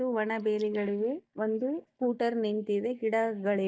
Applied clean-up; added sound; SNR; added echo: neural mask model DeepFilterNet 3.